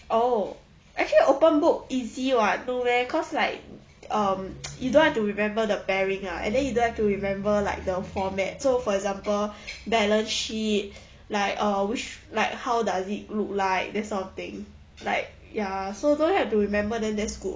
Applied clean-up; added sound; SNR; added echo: none; none; none; none.